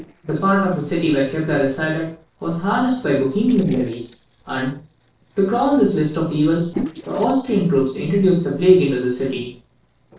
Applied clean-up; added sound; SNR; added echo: neural separator model SepFormer DNS4.